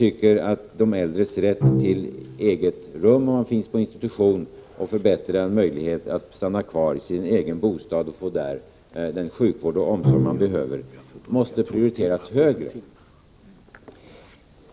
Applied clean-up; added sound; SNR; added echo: none; Bowed string instrument; 5 dB; none.